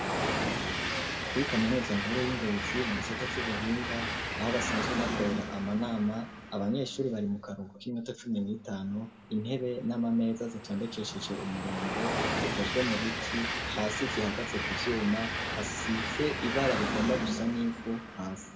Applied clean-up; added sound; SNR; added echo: none; Train; 2 dB; reverberation time 1.2 s.